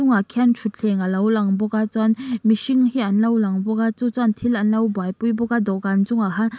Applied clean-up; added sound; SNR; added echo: none; none; none; none.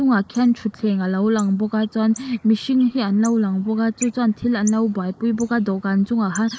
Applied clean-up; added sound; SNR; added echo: neural mask model Resemble Enhance denoiser.